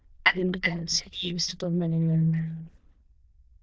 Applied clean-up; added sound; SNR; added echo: neural diffusion model UNIVERSE++.